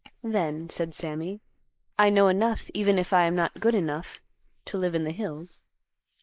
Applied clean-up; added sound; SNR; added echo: neural mask model Resemble Enhance denoiser.